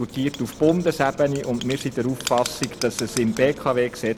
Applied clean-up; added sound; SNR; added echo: none; Writing; 14 dB; none.